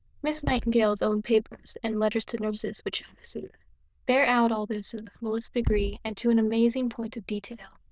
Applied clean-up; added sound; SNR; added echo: neural diffusion model UNIVERSE++.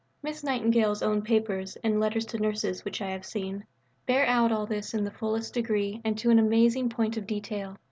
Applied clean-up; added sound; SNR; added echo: none; none; none; none.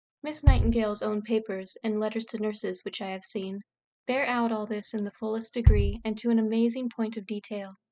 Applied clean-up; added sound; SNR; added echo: classical method spectral subtraction.